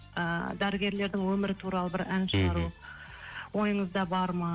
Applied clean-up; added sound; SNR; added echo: none; none; none; none.